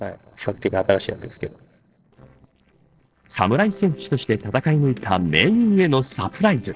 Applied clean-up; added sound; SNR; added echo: neural separator model SepFormer DNS4.